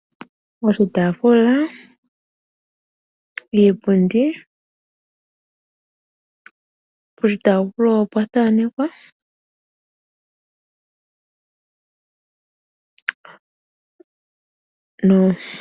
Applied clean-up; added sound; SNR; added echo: none; none; none; none.